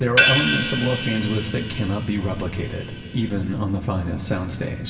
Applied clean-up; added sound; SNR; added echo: none; Crash cymbal / Hi-hat; 1 dB; reverberation time 2.5 s.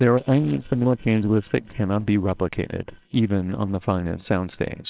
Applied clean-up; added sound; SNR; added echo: neural separator model SepFormer WHAMR!.